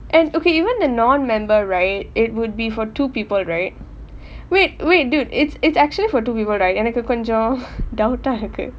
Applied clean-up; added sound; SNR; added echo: none; none; none; none.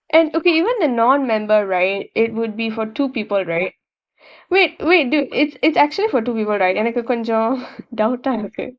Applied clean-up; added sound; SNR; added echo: neural mask model Resemble Enhance denoiser.